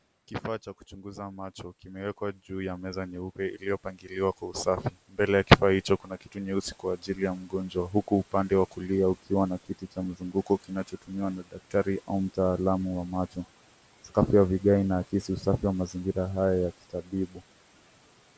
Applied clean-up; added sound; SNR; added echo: none; none; none; none.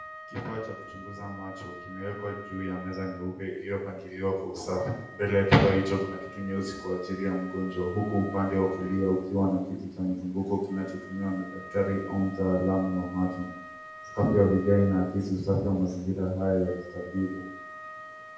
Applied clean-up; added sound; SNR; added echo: none; Wind instrument, woodwind instrument; 17 dB; reverberation time 0.8 s.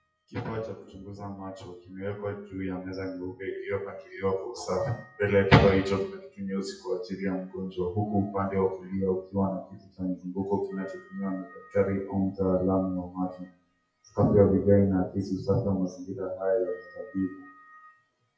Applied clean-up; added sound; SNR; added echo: classical method WPE with log-MMSE.